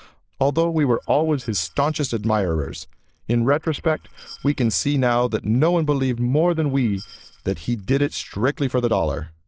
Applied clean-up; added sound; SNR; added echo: neural separator model SepFormer DNS4.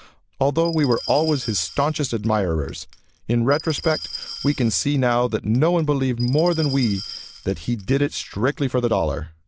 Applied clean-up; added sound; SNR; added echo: none; Glass; 15 dB; none.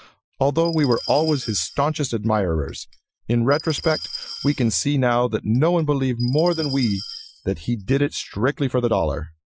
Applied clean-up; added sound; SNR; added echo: classical method Wiener filter.